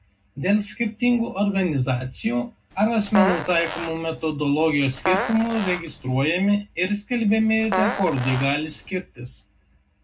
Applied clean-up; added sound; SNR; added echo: none; Fart; 6 dB; reverberation time 0.3 s.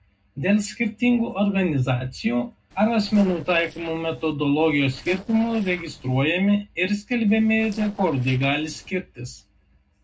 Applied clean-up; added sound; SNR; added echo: neural separator model SepFormer DNS4.